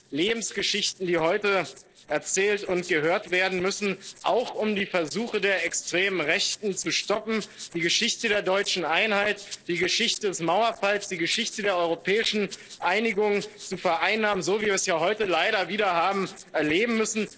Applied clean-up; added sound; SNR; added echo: neural separator model SepFormer DNS4.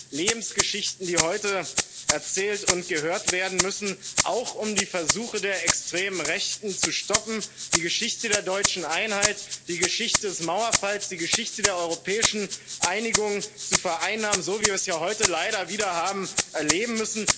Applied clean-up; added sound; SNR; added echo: none; Rattle (instrument); 1 dB; none.